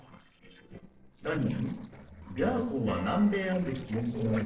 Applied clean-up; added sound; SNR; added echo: neural separator model SepFormer DNS4.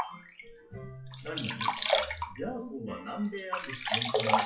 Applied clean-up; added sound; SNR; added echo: classical method WPE with log-MMSE.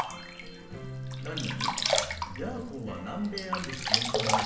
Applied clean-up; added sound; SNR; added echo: none; Sink (filling or washing); -4 dB; reverberation time 0.8 s.